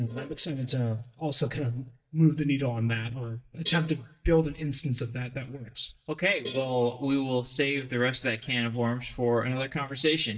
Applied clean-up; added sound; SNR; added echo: neural mask model DeepFilterNet 3.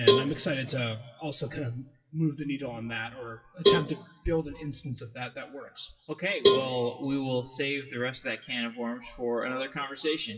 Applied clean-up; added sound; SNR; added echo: classical method WPE with log-MMSE.